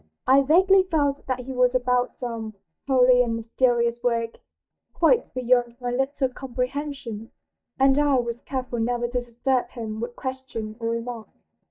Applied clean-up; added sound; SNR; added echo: neural mask model DeepFilterNet 3.